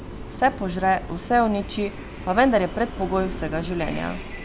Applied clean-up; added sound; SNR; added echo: none; Train; 10 dB; none.